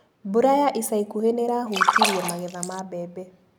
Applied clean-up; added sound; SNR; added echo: none; Splash, splatter; -1 dB; none.